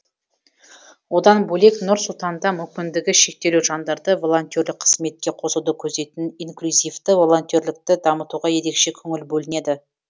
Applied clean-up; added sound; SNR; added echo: none; none; none; none.